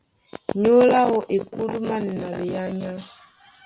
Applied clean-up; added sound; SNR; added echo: none; none; none; none.